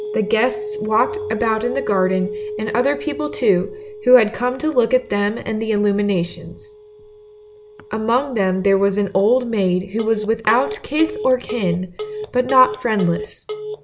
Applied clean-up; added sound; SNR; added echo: none; Telephone; 11 dB; none.